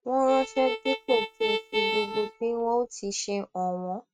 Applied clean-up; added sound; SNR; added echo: neural mask model RNNoise.